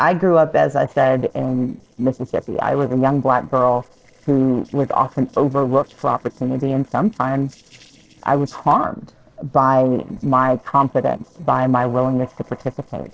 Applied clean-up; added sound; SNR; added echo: neural separator model SepFormer DNS4.